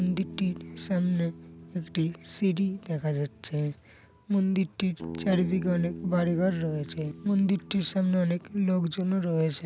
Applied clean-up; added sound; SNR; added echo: none; Bass guitar; 16 dB; none.